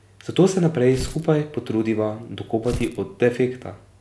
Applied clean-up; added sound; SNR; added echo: none; Tearing; 15 dB; none.